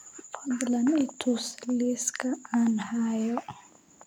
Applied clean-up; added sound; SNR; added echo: none; none; none; none.